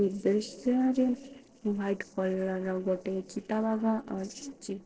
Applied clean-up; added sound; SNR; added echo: neural separator model SepFormer DNS4.